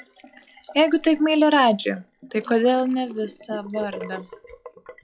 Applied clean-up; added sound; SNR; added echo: classical method log-MMSE.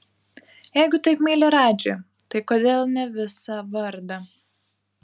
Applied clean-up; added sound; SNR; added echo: none; none; none; none.